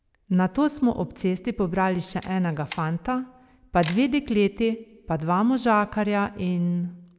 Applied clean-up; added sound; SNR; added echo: none; Camera; 15 dB; none.